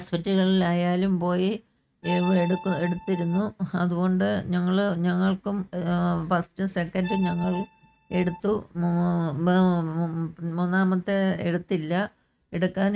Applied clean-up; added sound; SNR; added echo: neural mask model RNNoise.